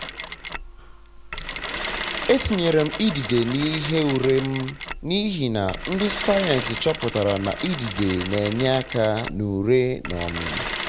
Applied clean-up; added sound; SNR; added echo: none; Mechanisms; 5 dB; none.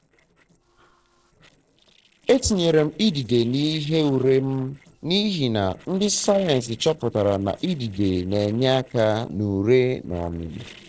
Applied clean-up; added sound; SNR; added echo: neural separator model SepFormer DNS4.